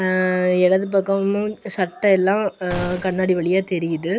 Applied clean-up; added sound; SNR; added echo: none; Gunshot, gunfire; 15 dB; none.